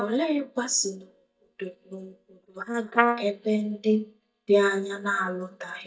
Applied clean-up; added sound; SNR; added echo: neural mask model DeepFilterNet 3.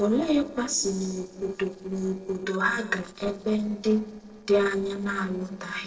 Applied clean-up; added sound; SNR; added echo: neural separator model SepFormer DNS4.